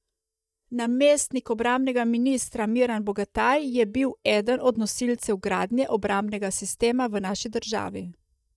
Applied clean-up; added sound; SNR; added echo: neural mask model DeepFilterNet 3.